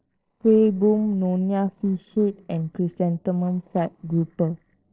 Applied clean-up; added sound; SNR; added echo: neural separator model SepFormer DNS4.